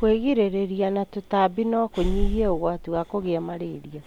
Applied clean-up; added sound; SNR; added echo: none; Breathing; 7 dB; none.